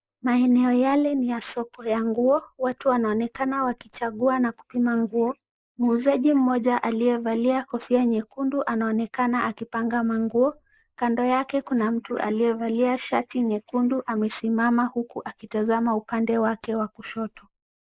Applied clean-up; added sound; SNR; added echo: neural mask model Resemble Enhance denoiser.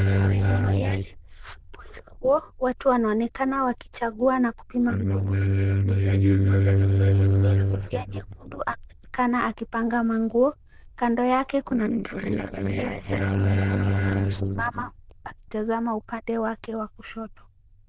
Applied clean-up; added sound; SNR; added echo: neural diffusion model UNIVERSE++.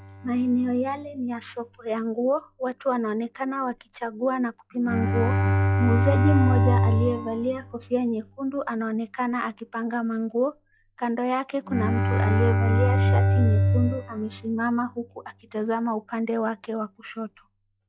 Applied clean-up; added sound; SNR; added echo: classical method log-MMSE.